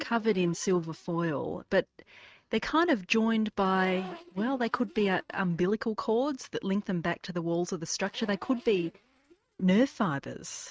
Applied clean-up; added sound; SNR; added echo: neural mask model RNNoise.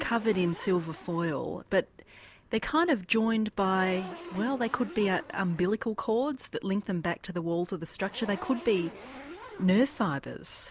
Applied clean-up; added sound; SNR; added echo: none; Zipper (clothing); 18 dB; none.